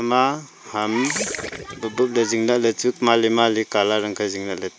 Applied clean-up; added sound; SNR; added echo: none; Gurgling; 13 dB; none.